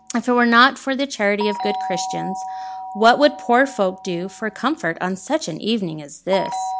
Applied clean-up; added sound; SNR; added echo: none; Doorbell; 11 dB; none.